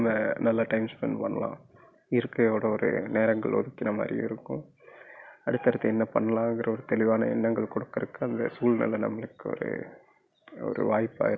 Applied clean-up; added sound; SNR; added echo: none; none; none; none.